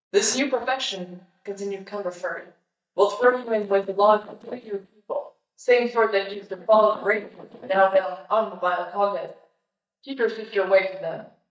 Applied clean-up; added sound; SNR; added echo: neural mask model DeepFilterNet 3.